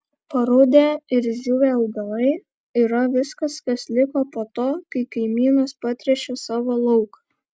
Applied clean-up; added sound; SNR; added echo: none; none; none; none.